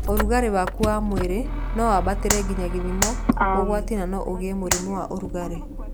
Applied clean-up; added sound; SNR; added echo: none; Clapping + Motor vehicle (road); 0 dB; none.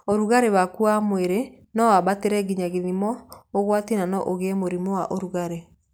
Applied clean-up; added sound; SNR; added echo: none; none; none; none.